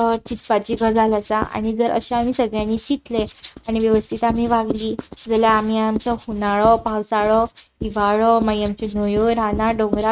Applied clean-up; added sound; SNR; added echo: neural mask model RNNoise.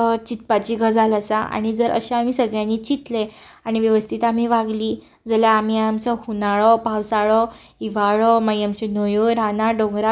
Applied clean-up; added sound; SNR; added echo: none; none; none; none.